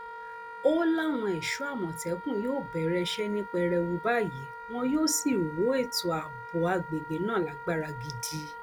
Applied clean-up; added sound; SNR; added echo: none; Wind instrument, woodwind instrument; 12 dB; none.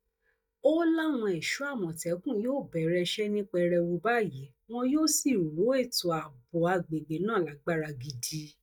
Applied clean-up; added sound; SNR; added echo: neural mask model DeepFilterNet 3.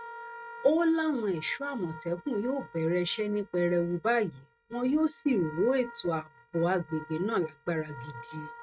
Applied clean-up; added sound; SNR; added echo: neural mask model RNNoise.